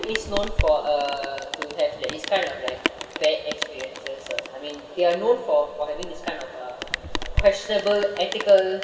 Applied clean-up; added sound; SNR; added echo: none; Rain; 7 dB; reverberation time 1.7 s.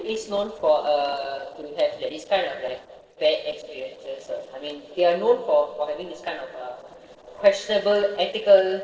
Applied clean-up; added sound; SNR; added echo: neural separator model SepFormer DNS4.